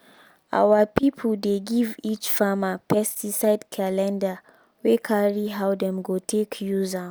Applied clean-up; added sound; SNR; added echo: none; none; none; none.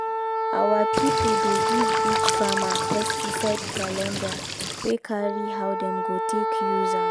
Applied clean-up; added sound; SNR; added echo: none; Wind instrument, woodwind instrument + Cricket / Water; -4 dB; none.